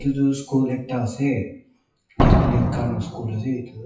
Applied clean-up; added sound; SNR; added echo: classical method WPE with log-MMSE.